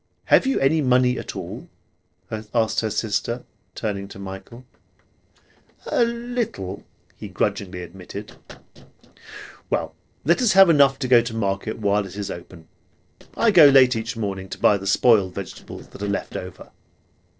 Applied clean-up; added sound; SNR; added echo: neural separator model SepFormer DNS4.